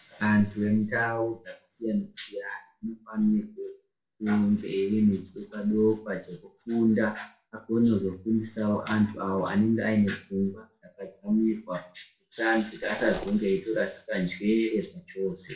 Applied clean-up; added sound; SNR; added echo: none; Mechanisms; 13 dB; reverberation time 0.3 s.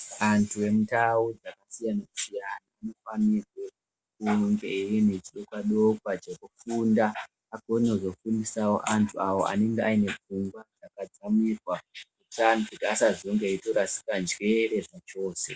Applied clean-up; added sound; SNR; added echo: none; none; none; none.